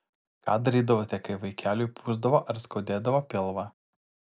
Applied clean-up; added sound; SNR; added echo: none; none; none; none.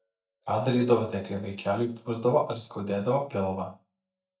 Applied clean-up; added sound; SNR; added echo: neural mask model DeepFilterNet 3.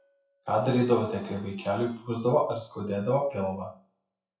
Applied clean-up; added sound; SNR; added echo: classical method WPE with log-MMSE.